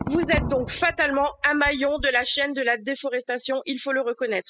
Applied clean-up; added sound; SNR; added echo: classical method spectral subtraction.